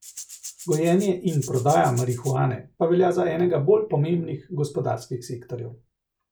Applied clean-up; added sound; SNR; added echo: none; Rattle (instrument); 16 dB; none.